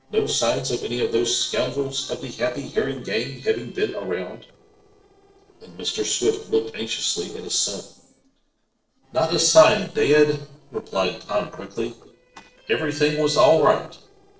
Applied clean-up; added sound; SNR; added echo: neural separator model SepFormer DNS4.